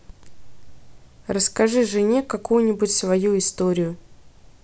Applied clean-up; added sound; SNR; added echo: none; none; none; none.